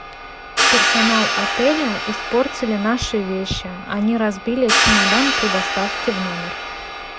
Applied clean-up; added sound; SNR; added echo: none; Hi-hat; 0 dB; none.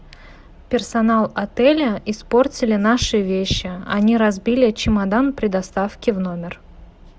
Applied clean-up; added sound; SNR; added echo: none; none; none; none.